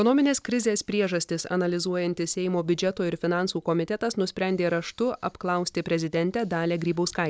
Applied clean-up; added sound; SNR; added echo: none; none; none; none.